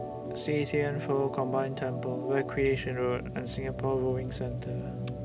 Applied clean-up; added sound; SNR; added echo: none; Organ; 5 dB; none.